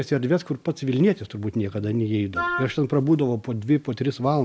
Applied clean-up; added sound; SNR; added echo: none; Wind instrument, woodwind instrument; 6 dB; none.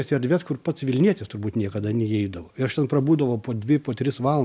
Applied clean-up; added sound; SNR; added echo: none; none; none; none.